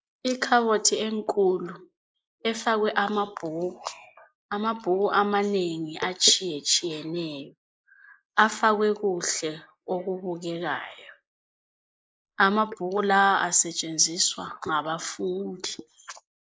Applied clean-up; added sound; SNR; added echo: neural mask model Resemble Enhance denoiser.